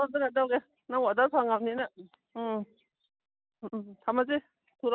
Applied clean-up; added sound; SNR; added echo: none; none; none; none.